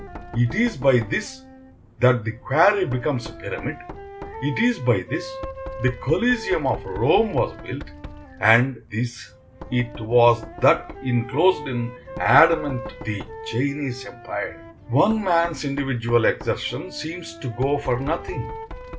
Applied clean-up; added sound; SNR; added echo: none; Wind instrument, woodwind instrument + Knock; 14 dB; none.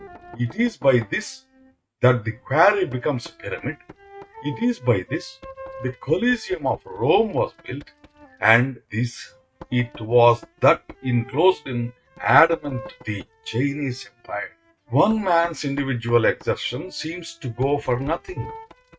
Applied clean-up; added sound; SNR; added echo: neural mask model RNNoise.